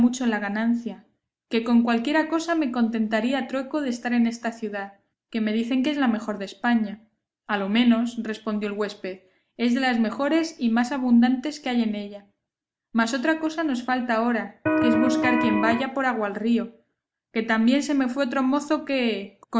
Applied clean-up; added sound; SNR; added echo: none; Electric guitar; -2 dB; none.